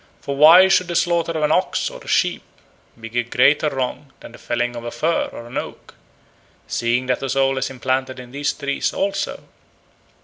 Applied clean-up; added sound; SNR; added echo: none; none; none; none.